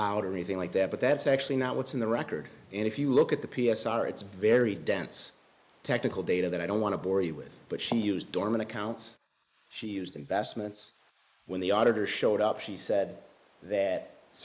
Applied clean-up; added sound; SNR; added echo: neural mask model Resemble Enhance denoiser.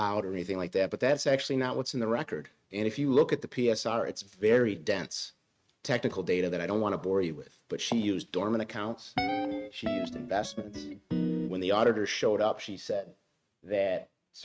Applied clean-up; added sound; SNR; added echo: neural mask model RNNoise.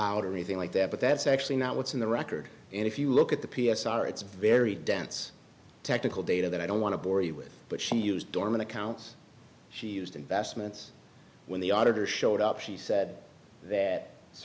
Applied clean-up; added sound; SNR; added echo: none; none; none; none.